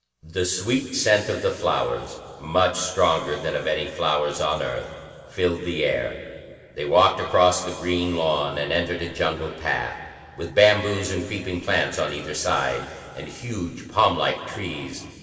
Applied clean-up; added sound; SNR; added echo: none; none; none; reverberation time 2.4 s.